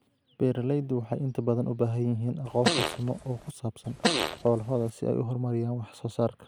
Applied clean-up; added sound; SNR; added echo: none; Fart; 2 dB; none.